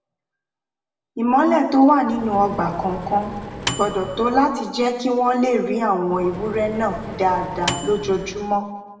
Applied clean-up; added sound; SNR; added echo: none; Microwave oven; 11 dB; reverberation time 1.0 s.